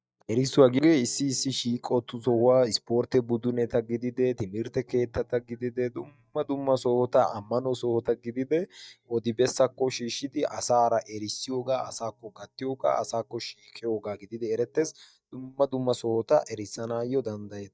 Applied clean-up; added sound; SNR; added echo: neural mask model DeepFilterNet 3.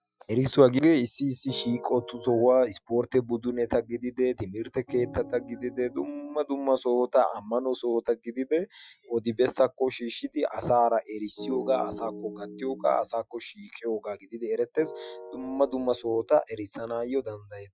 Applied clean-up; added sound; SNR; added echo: classical method Wiener filter.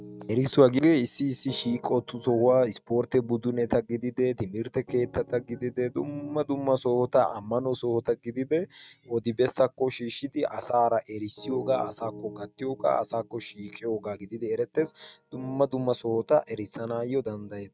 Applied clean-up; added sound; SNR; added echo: neural mask model RNNoise.